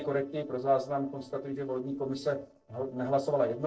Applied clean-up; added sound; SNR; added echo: neural separator model SepFormer DNS4.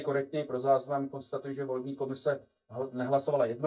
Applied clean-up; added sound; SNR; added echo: neural mask model DeepFilterNet 3.